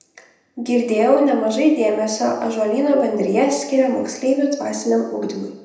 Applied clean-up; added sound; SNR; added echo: none; none; none; reverberation time 0.8 s.